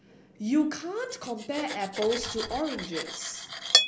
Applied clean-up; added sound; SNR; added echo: none; Cutlery, silverware; 1 dB; none.